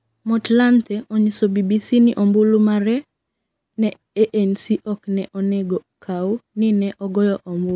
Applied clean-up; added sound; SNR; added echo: none; none; none; none.